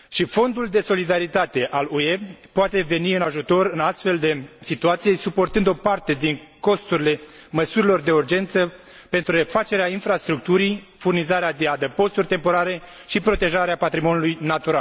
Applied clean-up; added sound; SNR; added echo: none; none; none; none.